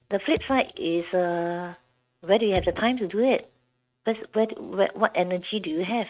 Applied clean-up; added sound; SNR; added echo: neural mask model RNNoise.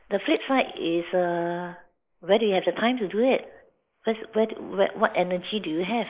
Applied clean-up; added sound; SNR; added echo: neural mask model Resemble Enhance denoiser.